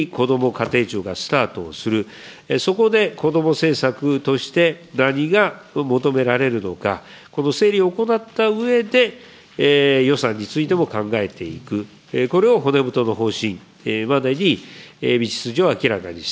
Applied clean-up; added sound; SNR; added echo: none; none; none; none.